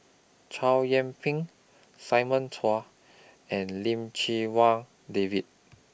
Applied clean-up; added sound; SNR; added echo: none; none; none; none.